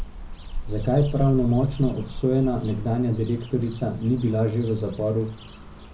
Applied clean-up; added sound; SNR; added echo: none; Cricket / Bird; 10 dB; reverberation time 0.4 s.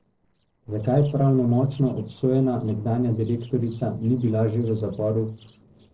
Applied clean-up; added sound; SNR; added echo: neural separator model SepFormer DNS4.